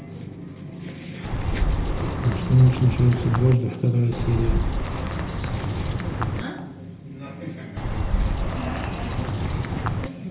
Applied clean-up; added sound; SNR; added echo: none; Bird vocalization, bird call, bird song; 0 dB; reverberation time 0.8 s.